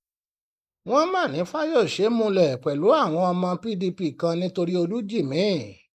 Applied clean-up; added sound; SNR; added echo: neural mask model Resemble Enhance denoiser.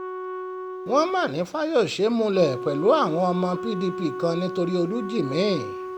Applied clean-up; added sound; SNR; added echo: none; Wind instrument, woodwind instrument; 9 dB; none.